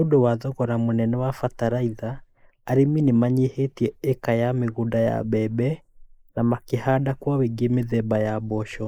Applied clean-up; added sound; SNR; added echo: neural mask model Resemble Enhance denoiser.